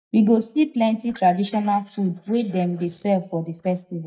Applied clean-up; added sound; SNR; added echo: neural mask model DeepFilterNet 3.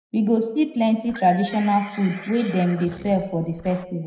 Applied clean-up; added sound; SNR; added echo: none; Livestock, farm animals, working animals; 17 dB; reverberation time 0.8 s.